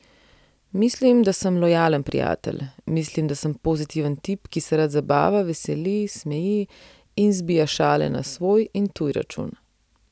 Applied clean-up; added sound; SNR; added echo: none; none; none; none.